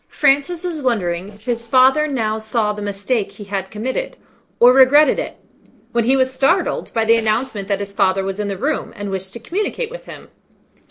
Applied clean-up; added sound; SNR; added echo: neural separator model SepFormer DNS4.